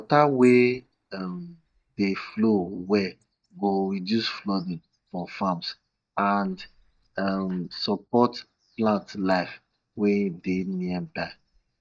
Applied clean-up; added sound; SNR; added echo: neural mask model DeepFilterNet 3.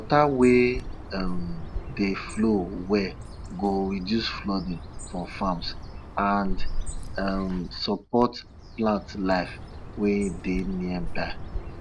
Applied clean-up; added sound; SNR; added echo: none; Bird; 7 dB; none.